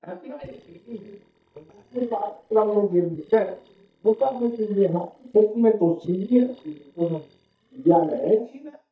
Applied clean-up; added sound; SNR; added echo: neural mask model DeepFilterNet 3.